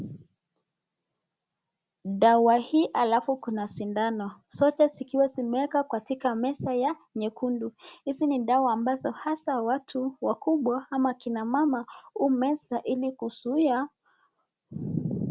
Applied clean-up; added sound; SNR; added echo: none; none; none; none.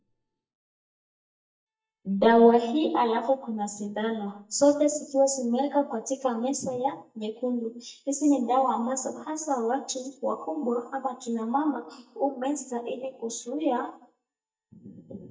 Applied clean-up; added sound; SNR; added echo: neural mask model DeepFilterNet 3.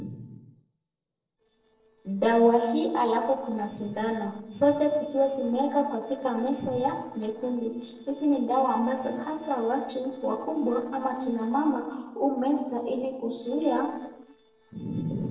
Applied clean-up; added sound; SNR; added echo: neural separator model SepFormer DNS4.